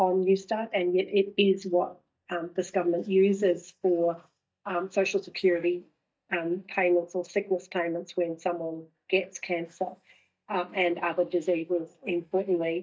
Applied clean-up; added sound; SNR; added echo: neural mask model DeepFilterNet 3.